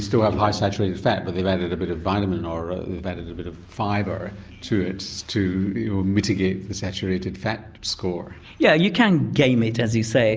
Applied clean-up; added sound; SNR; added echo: none; none; none; none.